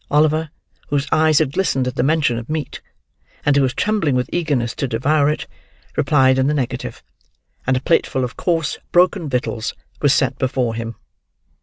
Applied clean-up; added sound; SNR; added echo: none; none; none; none.